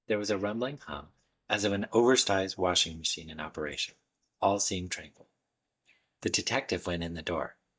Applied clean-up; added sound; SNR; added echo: neural mask model DeepFilterNet 3.